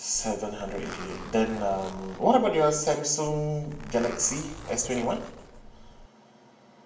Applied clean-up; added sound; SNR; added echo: none; Zipper (clothing); 14 dB; reverberation time 0.9 s.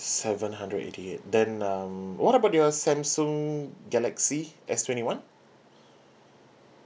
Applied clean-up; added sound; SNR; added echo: none; none; none; none.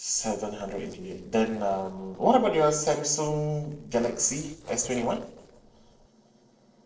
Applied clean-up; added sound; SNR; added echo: neural separator model SepFormer DNS4.